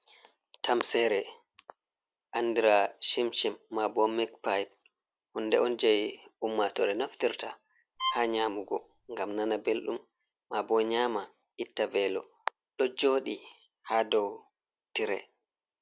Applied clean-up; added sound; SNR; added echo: none; Bowed string instrument; 7 dB; none.